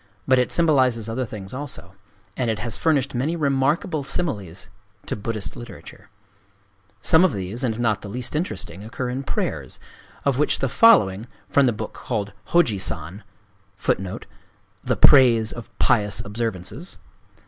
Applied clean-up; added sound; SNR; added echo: none; none; none; none.